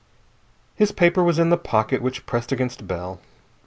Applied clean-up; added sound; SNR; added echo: none; none; none; none.